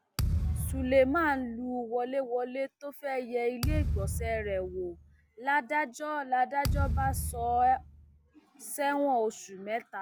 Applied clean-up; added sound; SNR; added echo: none; Thump, thud; 4 dB; none.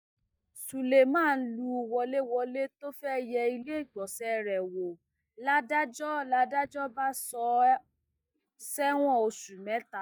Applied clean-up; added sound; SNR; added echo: neural mask model DeepFilterNet 3.